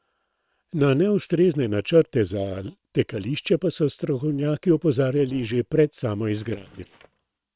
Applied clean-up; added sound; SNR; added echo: neural separator model SepFormer WHAM!.